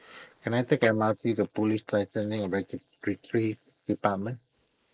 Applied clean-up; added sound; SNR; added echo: neural mask model Resemble Enhance denoiser.